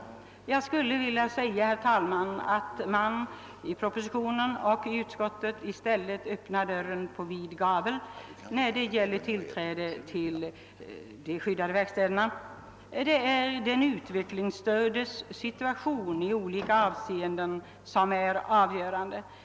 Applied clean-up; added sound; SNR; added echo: none; none; none; none.